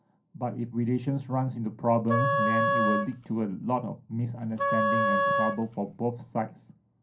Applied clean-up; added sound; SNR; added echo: none; Wind instrument, woodwind instrument; -2 dB; reverberation time 0.3 s.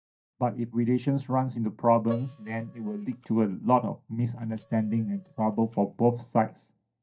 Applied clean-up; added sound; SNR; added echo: neural mask model DeepFilterNet 3.